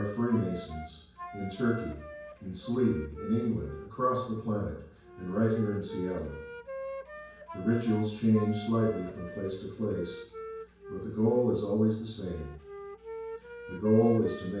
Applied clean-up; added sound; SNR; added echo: none; Wind instrument, woodwind instrument; 13 dB; reverberation time 0.5 s.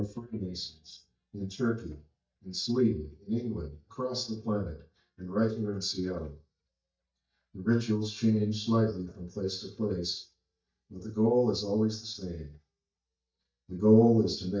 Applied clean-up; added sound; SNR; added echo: neural mask model DeepFilterNet 3.